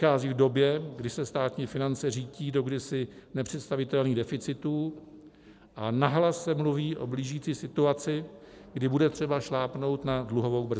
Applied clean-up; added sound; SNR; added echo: none; none; none; none.